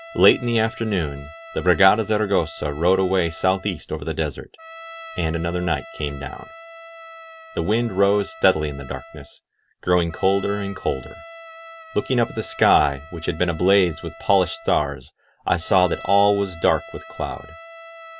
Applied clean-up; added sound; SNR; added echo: none; Trumpet; 18 dB; none.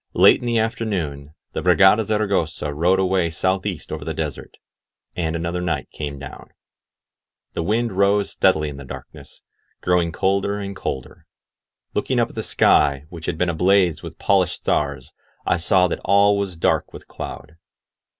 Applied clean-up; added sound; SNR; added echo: none; none; none; none.